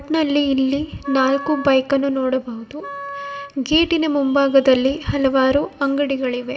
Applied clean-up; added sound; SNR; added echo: none; Wind instrument, woodwind instrument; 15 dB; reverberation time 0.7 s.